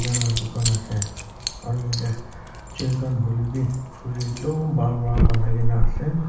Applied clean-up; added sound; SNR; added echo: none; Keys jangling; 0 dB; reverberation time 0.8 s.